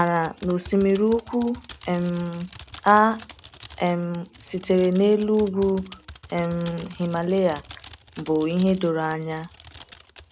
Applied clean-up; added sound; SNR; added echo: none; Typing; 19 dB; none.